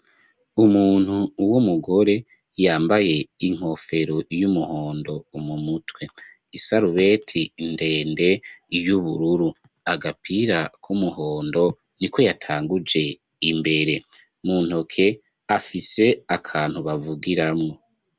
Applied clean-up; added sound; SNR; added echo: none; none; none; none.